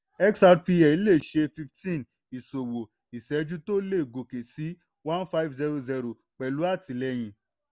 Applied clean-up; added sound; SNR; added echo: none; none; none; none.